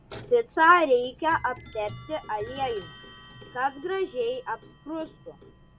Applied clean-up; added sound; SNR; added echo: none; Clock; 19 dB; none.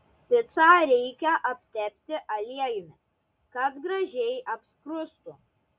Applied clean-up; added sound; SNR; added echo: none; none; none; none.